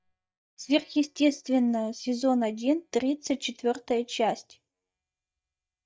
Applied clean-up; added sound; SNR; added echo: neural mask model DeepFilterNet 3.